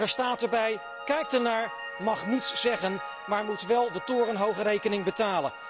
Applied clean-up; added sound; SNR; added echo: none; Piano; 11 dB; none.